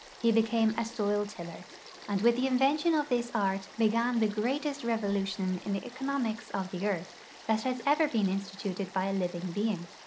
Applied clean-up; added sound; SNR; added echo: none; Stream / Frog; 19 dB; none.